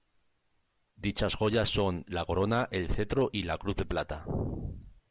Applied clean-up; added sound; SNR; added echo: none; none; none; none.